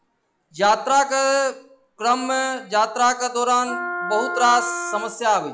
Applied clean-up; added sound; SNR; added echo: classical method log-MMSE.